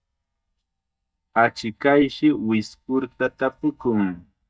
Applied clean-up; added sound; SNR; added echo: neural mask model DeepFilterNet 3.